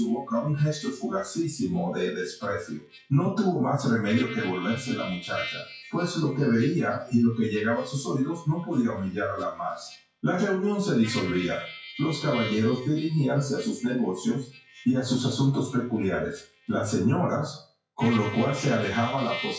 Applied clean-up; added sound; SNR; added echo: classical method WPE with log-MMSE.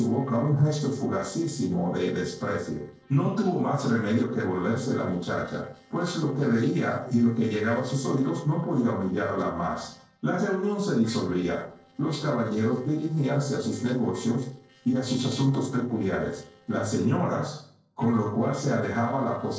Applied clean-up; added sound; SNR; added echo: neural separator model SepFormer DNS4.